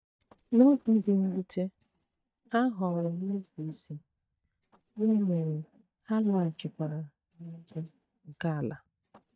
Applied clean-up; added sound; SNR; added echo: neural mask model DeepFilterNet 3.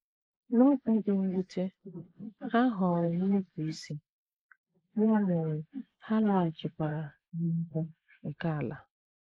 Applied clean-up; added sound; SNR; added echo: neural mask model Resemble Enhance denoiser.